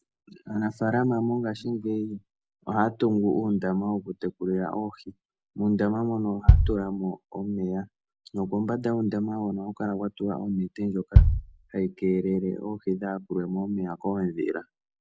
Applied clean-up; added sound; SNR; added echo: none; Bass drum; -4 dB; none.